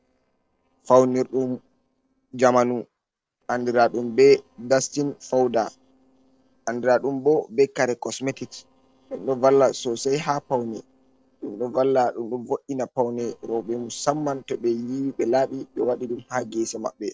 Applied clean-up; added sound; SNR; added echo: neural separator model SepFormer DNS4.